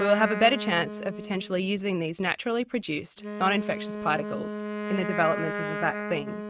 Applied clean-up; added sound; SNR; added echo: neural mask model RNNoise.